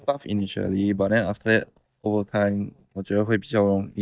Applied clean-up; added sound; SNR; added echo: neural mask model DeepFilterNet 3.